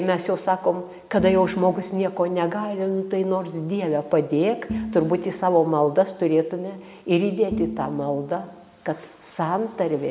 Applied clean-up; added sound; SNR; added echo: none; Bowed string instrument; 12 dB; none.